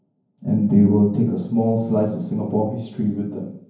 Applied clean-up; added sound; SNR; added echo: none; none; none; reverberation time 0.9 s.